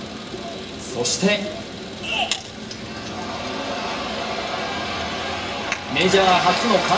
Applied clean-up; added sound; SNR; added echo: none; Idling; 17 dB; reverberation time 0.9 s.